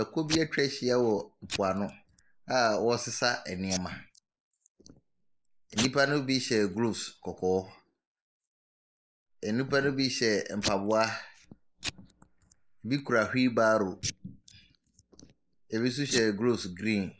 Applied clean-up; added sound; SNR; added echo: neural mask model Resemble Enhance denoiser.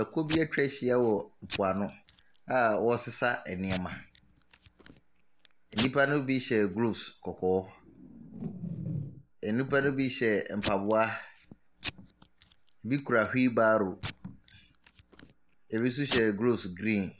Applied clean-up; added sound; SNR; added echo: none; Packing tape, duct tape / Tearing; 12 dB; none.